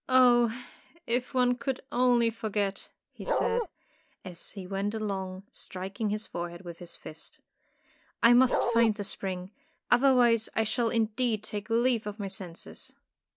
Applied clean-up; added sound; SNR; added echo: none; Bark; -1 dB; none.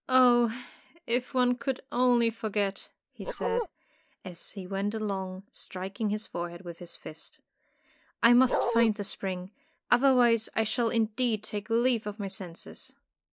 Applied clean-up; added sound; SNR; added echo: neural mask model Resemble Enhance denoiser.